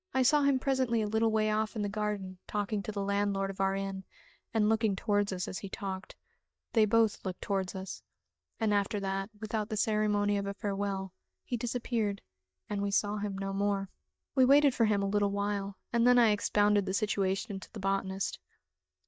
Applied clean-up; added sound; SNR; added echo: neural mask model DeepFilterNet 3.